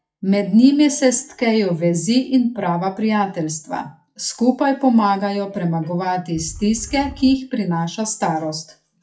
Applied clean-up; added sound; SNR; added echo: classical method WPE with log-MMSE.